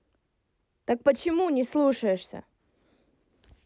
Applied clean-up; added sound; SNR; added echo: none; none; none; none.